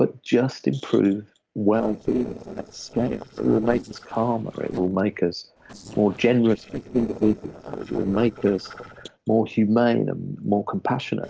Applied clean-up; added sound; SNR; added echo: neural separator model SepFormer DNS4.